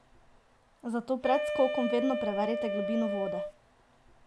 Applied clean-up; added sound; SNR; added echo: none; Wind instrument, woodwind instrument; 1 dB; none.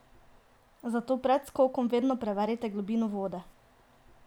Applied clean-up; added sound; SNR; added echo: none; none; none; none.